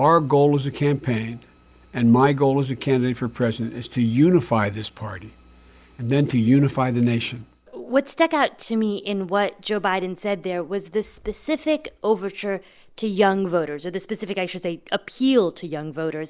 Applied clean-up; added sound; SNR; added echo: none; none; none; none.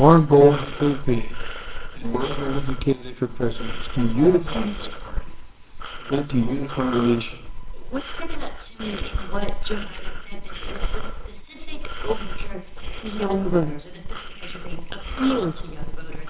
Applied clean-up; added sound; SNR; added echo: neural separator model SepFormer WHAMR!.